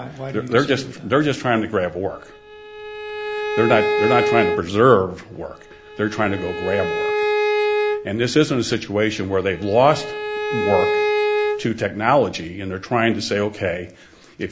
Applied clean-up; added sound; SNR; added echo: none; Bowed string instrument; 2 dB; none.